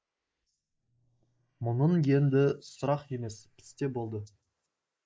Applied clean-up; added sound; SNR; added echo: neural mask model Resemble Enhance denoiser.